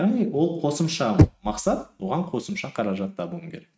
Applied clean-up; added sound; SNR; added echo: neural mask model RNNoise.